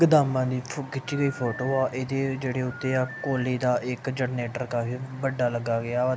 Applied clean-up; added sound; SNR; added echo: none; Telephone; 17 dB; none.